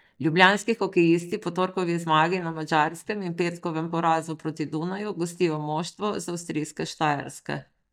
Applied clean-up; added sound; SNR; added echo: neural mask model DeepFilterNet 3.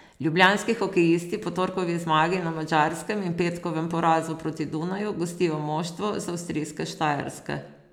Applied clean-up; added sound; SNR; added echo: none; none; none; none.